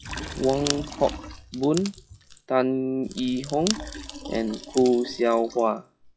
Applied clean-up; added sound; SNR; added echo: classical method log-MMSE.